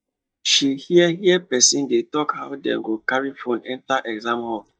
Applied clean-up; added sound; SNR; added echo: neural mask model DeepFilterNet 3.